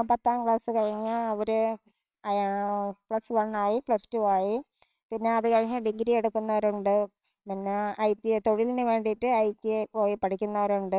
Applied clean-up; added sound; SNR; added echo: neural separator model SepFormer WHAMR!.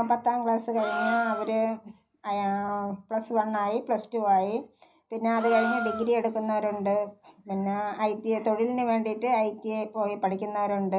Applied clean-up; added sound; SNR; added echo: none; Gasp; 8 dB; reverberation time 0.5 s.